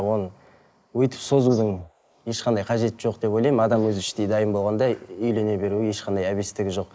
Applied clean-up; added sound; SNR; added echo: neural mask model Resemble Enhance denoiser.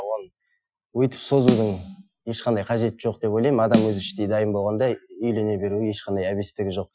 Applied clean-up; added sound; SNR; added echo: classical method Wiener filter.